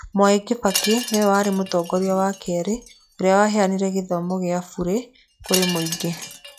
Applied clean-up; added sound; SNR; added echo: classical method log-MMSE.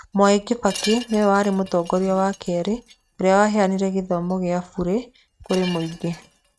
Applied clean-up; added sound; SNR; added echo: neural mask model RNNoise.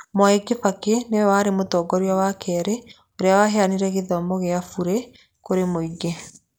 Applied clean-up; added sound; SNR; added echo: none; none; none; none.